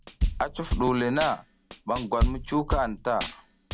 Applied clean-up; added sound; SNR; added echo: none; Tambourine / Drum / Drum kit; 2 dB; none.